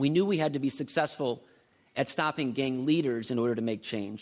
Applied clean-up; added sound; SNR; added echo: none; none; none; none.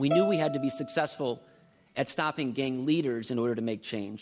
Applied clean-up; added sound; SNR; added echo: none; Bowed string instrument; 5 dB; none.